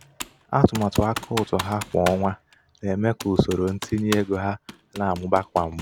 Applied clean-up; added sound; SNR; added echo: none; Computer keyboard; 13 dB; none.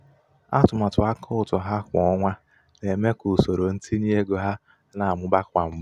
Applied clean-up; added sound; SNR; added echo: none; none; none; none.